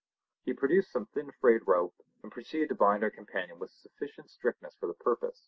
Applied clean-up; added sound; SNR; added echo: none; none; none; none.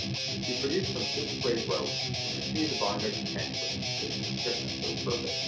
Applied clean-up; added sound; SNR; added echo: none; Guitar; -3 dB; reverberation time 0.4 s.